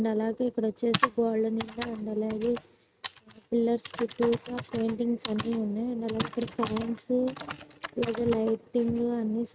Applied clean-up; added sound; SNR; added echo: neural mask model RNNoise.